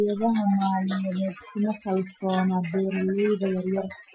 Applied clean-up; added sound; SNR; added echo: classical method Wiener filter.